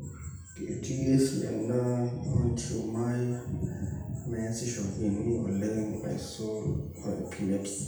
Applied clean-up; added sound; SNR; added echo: none; none; none; reverberation time 0.8 s.